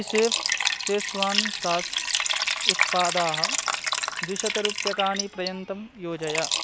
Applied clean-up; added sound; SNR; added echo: none; Liquid; -2 dB; none.